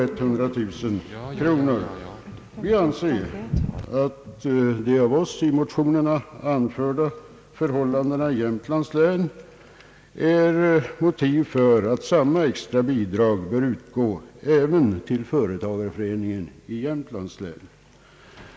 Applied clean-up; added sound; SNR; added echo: none; none; none; none.